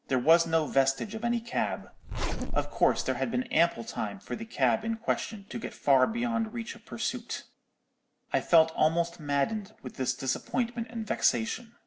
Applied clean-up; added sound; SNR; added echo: none; Zipper (clothing); 2 dB; none.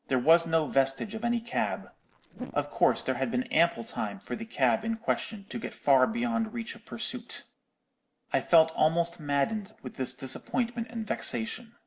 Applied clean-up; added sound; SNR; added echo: neural separator model SepFormer DNS4.